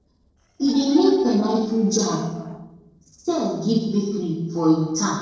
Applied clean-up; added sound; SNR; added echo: neural separator model SepFormer DNS4.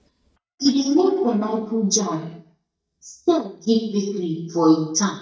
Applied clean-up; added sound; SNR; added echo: neural mask model DeepFilterNet 3.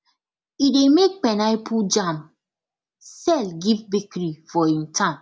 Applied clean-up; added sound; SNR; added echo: none; none; none; none.